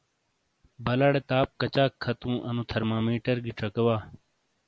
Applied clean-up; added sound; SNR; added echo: none; none; none; none.